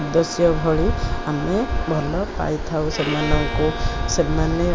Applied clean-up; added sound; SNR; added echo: none; Bowed string instrument; 12 dB; none.